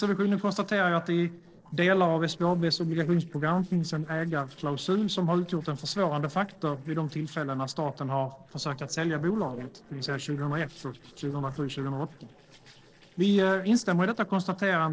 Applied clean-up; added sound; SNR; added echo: neural separator model SepFormer DNS4.